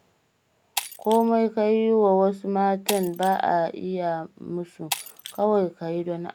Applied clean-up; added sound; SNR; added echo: none; Shatter; 15 dB; none.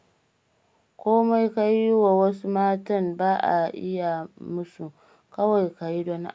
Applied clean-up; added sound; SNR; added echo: none; none; none; none.